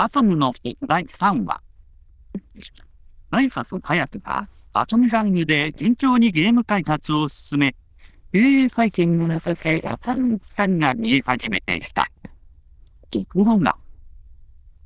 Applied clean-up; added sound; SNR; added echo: neural diffusion model UNIVERSE++.